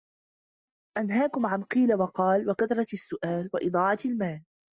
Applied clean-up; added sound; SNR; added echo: neural mask model DeepFilterNet 3.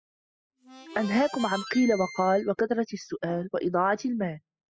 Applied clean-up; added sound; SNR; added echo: classical method spectral subtraction.